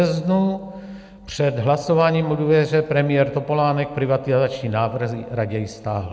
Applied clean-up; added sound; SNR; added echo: none; none; none; none.